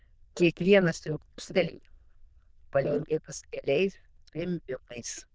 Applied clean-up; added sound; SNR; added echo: neural diffusion model UNIVERSE++.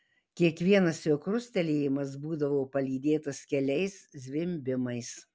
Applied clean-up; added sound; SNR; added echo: none; none; none; none.